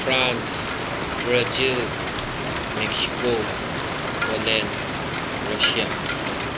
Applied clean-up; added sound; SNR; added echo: none; Rain; -1 dB; none.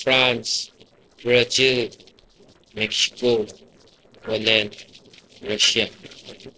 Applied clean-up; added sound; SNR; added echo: neural separator model SepFormer DNS4.